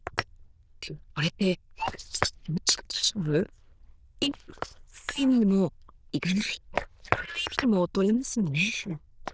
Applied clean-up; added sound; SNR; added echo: neural diffusion model UNIVERSE++.